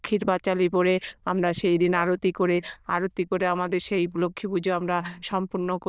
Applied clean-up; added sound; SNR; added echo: neural diffusion model UNIVERSE++.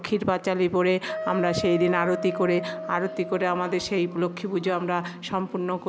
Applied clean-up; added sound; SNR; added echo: none; Wind instrument, woodwind instrument; 9 dB; none.